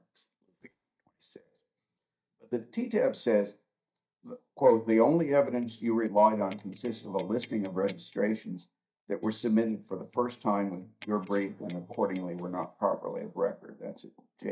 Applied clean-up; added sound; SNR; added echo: neural mask model DeepFilterNet 3.